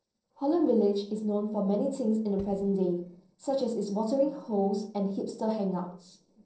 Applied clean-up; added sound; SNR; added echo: neural separator model SepFormer DNS4.